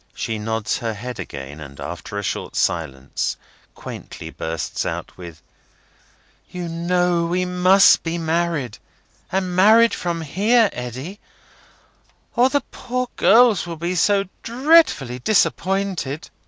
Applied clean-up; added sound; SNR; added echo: none; none; none; none.